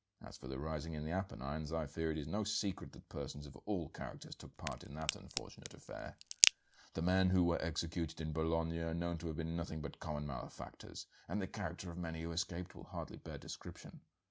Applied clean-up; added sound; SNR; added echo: none; Crack; -2 dB; none.